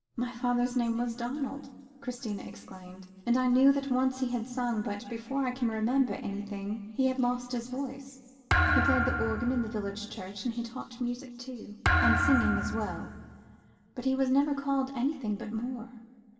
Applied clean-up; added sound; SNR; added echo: none; Thump, thud; 0 dB; reverberation time 2.4 s.